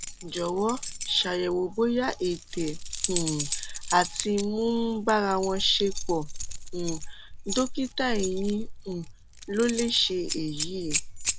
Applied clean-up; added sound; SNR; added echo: none; Keys jangling; 5 dB; none.